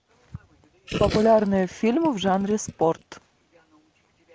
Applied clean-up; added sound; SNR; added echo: none; Gurgling; 13 dB; none.